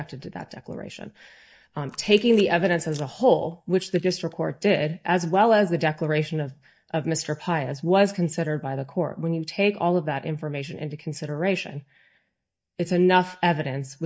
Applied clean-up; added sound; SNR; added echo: neural mask model DeepFilterNet 3.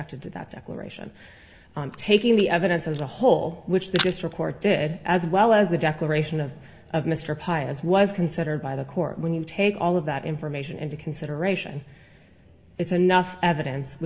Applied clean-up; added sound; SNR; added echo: none; Camera; 11 dB; reverberation time 1.8 s.